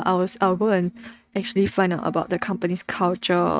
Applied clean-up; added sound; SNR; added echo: neural mask model RNNoise.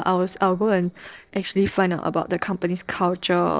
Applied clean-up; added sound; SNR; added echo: neural separator model SepFormer DNS4.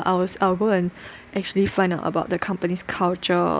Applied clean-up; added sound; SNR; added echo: none; none; none; none.